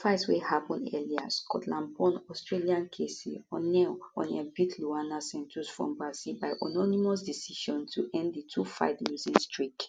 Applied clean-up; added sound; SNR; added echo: none; none; none; none.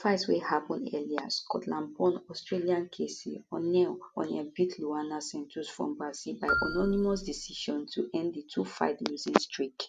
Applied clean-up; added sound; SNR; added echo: none; Marimba, xylophone; 5 dB; none.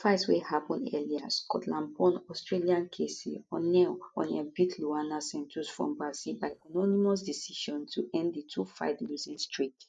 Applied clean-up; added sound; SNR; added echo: neural mask model DeepFilterNet 3.